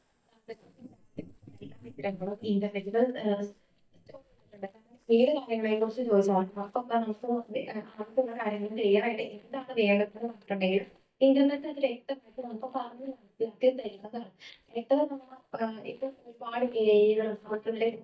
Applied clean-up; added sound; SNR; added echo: neural mask model DeepFilterNet 3.